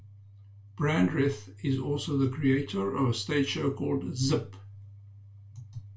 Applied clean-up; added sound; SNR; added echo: none; none; none; reverberation time 0.2 s.